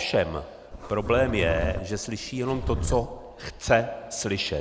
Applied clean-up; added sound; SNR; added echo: none; Livestock, farm animals, working animals; 6 dB; none.